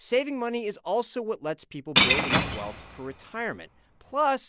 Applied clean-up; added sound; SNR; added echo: none; Shatter / Crushing; -4 dB; none.